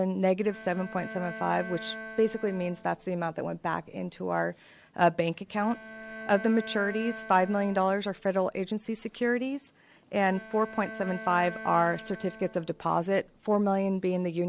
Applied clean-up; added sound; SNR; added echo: none; Bowed string instrument; 15 dB; none.